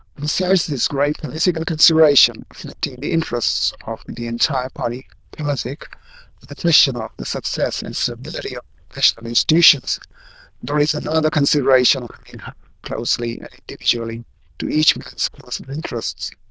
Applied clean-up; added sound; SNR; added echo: neural diffusion model UNIVERSE++.